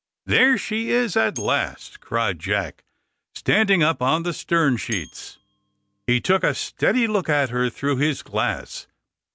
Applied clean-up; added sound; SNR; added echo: none; Bell; 18 dB; none.